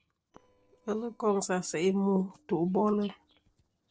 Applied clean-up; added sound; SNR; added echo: neural separator model SepFormer DNS4.